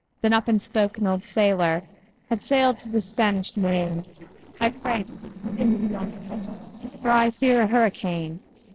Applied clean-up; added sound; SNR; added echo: neural separator model SepFormer DNS4.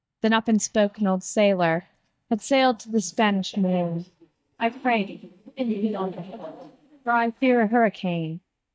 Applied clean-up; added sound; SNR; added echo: neural mask model DeepFilterNet 3.